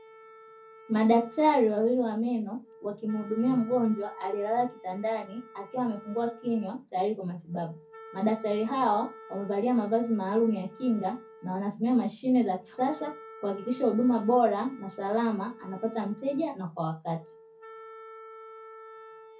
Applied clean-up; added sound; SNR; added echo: none; Wind instrument, woodwind instrument; 20 dB; reverberation time 0.3 s.